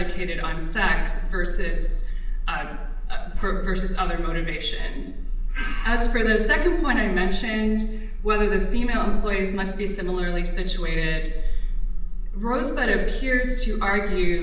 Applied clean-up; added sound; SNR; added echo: none; none; none; reverberation time 0.8 s.